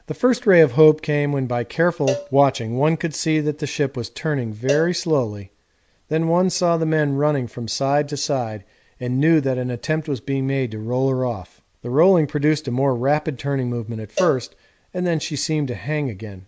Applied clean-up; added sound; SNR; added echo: none; Cowbell; 13 dB; none.